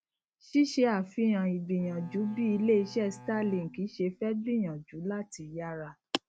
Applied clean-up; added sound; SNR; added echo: none; Bowed string instrument; 20 dB; none.